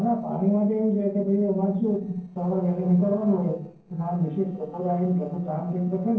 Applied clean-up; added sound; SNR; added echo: neural separator model SepFormer DNS4.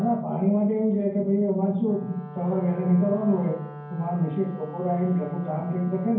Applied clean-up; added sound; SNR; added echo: none; Wind instrument, woodwind instrument; 16 dB; reverberation time 0.9 s.